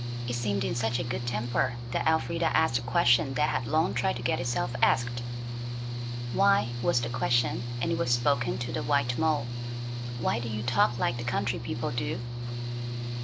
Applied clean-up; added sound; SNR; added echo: none; Mechanical fan / Engine; 3 dB; none.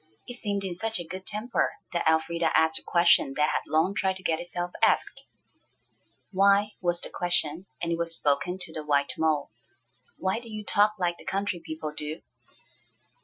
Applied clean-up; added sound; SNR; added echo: classical method Wiener filter.